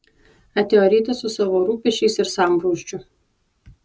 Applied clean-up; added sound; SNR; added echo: none; none; none; none.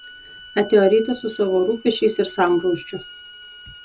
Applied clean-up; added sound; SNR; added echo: none; Bowed string instrument; 20 dB; none.